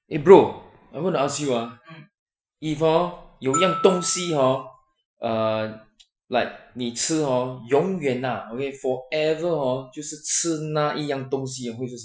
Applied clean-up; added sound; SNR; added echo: classical method Wiener filter.